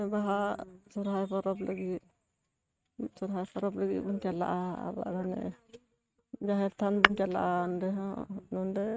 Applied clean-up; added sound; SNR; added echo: neural mask model RNNoise.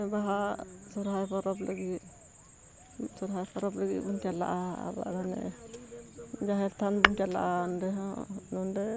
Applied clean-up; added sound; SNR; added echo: none; Tap / Glass; -5 dB; none.